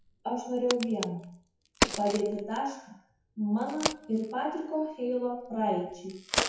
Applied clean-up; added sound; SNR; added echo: classical method WPE with log-MMSE.